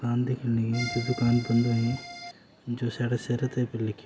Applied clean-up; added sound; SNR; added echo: none; Accordion; 11 dB; none.